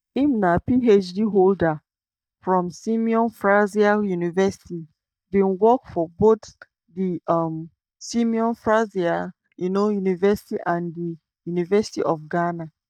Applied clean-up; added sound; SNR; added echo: neural mask model DeepFilterNet 3.